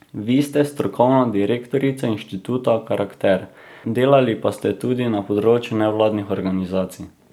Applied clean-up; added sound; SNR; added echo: none; none; none; none.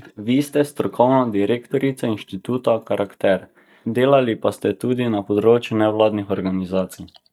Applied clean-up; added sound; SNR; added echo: neural mask model DeepFilterNet 3.